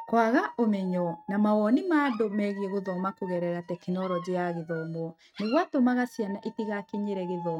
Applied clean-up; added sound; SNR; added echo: neural mask model RNNoise.